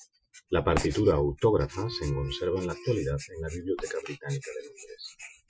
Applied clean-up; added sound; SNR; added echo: classical method Wiener filter.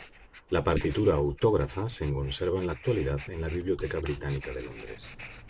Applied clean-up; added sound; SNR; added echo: neural mask model Resemble Enhance denoiser.